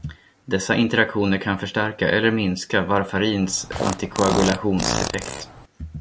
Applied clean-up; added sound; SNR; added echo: none; Fart; 5 dB; none.